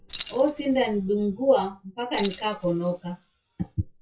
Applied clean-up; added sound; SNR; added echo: classical method WPE with log-MMSE.